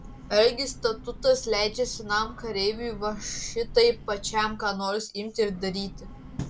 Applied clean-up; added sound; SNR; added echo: none; Train / Breathing; 14 dB; none.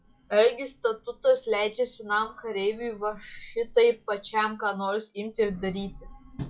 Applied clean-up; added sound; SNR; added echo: classical method log-MMSE.